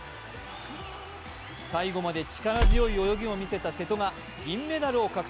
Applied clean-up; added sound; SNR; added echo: none; Tools; -2 dB; none.